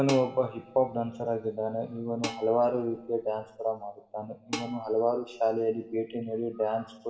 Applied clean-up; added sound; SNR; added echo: none; Dishes, pots, and pans; 14 dB; reverberation time 0.9 s.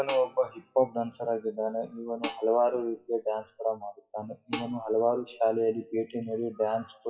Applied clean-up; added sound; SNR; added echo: classical method WPE with log-MMSE.